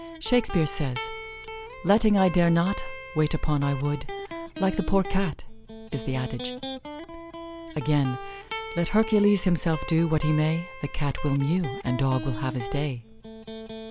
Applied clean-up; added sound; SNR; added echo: none; Electric guitar; 12 dB; none.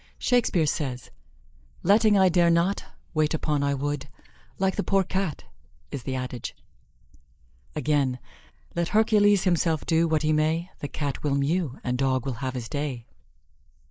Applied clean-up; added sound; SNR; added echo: neural mask model Resemble Enhance denoiser.